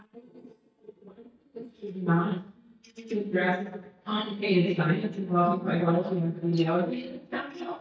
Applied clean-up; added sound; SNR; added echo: neural mask model DeepFilterNet 3.